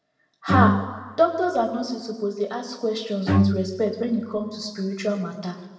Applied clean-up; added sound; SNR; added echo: none; Bowed string instrument; 1 dB; reverberation time 1.2 s.